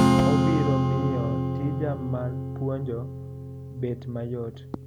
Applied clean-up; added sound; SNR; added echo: none; Strum; -5 dB; none.